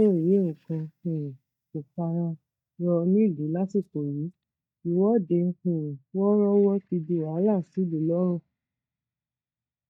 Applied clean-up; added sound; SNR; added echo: neural mask model DeepFilterNet 3.